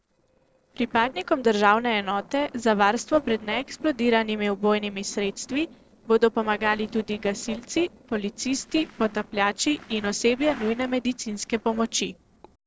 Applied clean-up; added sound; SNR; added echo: neural separator model SepFormer DNS4.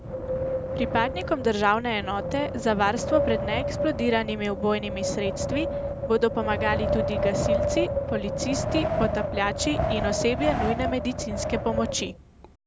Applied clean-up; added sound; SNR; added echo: none; Wind; 1 dB; none.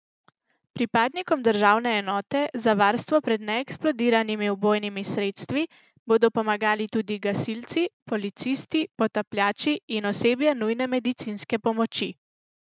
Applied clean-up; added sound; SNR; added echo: none; none; none; none.